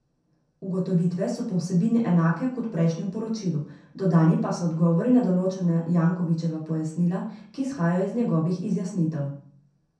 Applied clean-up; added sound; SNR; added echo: none; none; none; reverberation time 0.5 s.